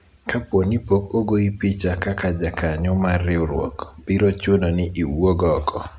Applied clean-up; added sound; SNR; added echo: none; none; none; none.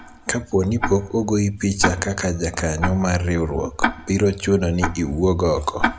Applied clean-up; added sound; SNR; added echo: none; Tick-tock; 7 dB; none.